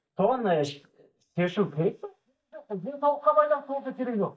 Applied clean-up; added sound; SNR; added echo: neural mask model DeepFilterNet 3.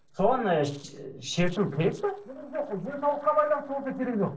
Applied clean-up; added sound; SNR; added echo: neural separator model SepFormer DNS4.